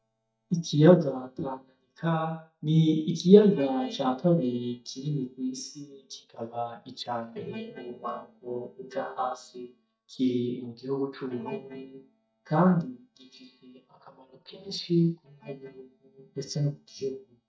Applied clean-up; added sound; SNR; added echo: neural mask model DeepFilterNet 3.